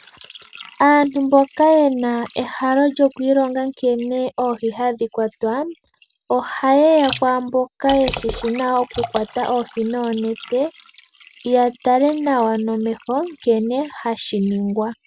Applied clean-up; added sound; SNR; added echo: none; Liquid; 18 dB; none.